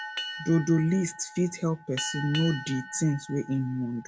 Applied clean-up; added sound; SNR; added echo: none; Boat, Water vehicle; 12 dB; none.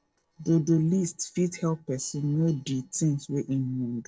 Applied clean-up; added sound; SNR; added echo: neural separator model SepFormer DNS4.